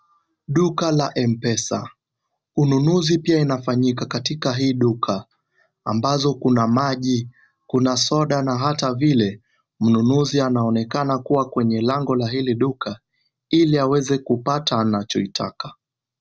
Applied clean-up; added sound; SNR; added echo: none; none; none; none.